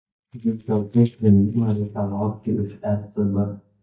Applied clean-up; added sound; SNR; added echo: neural mask model DeepFilterNet 3.